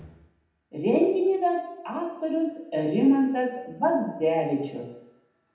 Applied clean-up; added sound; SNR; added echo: none; none; none; reverberation time 0.8 s.